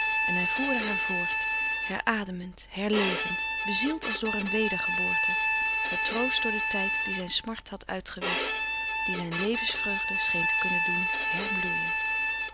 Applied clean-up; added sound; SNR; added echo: none; Bowed string instrument; -4 dB; none.